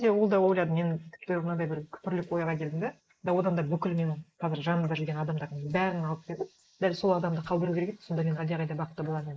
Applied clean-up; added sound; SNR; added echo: neural mask model Resemble Enhance denoiser.